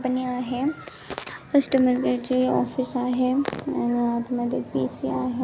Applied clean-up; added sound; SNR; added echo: none; none; none; none.